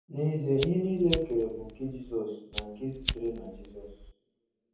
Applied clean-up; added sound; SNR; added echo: none; Fire; 3 dB; reverberation time 0.7 s.